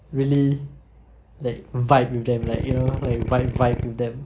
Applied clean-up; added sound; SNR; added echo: none; Drill; 3 dB; none.